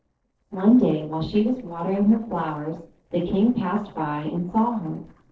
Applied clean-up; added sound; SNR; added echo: neural separator model SepFormer DNS4.